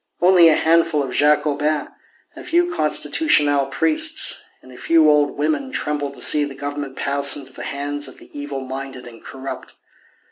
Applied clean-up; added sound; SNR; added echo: none; none; none; none.